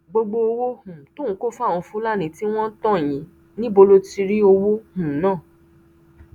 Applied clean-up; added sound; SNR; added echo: none; none; none; none.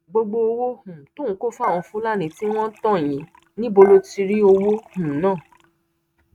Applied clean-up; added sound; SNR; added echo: neural mask model RNNoise.